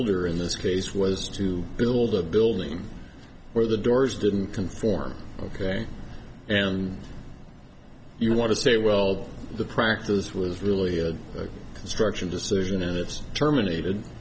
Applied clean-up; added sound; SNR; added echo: none; none; none; none.